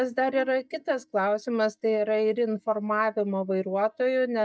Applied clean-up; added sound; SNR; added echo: neural mask model DeepFilterNet 3.